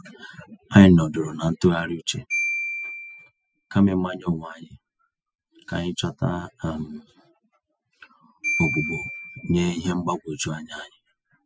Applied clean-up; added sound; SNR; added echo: classical method spectral subtraction.